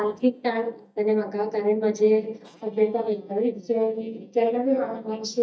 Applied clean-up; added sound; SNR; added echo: neural mask model DeepFilterNet 3.